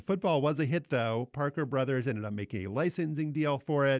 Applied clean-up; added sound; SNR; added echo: none; none; none; none.